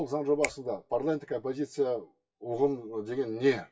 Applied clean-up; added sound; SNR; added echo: classical method WPE with log-MMSE.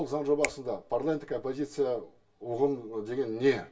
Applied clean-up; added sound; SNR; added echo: none; Finger snapping; 14 dB; reverberation time 0.2 s.